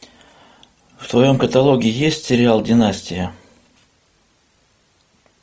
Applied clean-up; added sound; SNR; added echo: none; none; none; none.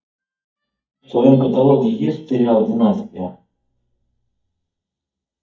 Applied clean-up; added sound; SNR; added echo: neural mask model DeepFilterNet 3.